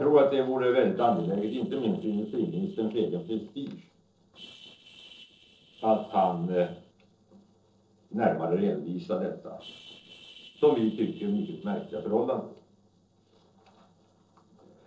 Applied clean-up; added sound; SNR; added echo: neural separator model SepFormer DNS4.